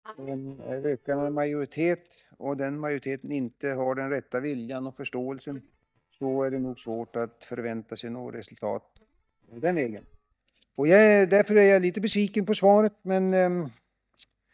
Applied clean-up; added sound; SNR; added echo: neural mask model DeepFilterNet 3.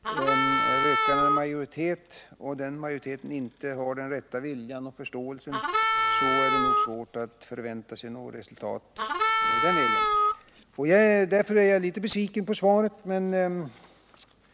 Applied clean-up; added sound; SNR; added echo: none; Harmonica; -4 dB; none.